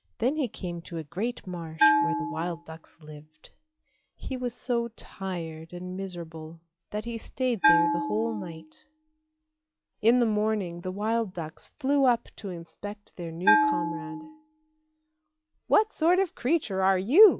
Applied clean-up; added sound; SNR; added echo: classical method log-MMSE.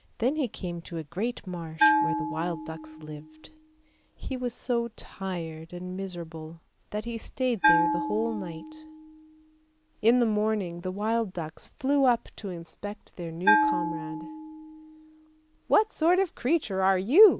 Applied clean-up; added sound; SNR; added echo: none; Bell; 4 dB; none.